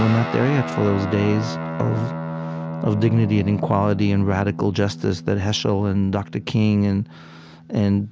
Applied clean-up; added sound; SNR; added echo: none; Guitar; 9 dB; none.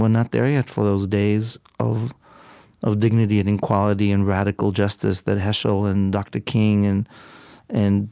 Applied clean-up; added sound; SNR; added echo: none; none; none; none.